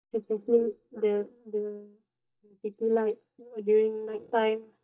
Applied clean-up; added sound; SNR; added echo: neural mask model DeepFilterNet 3.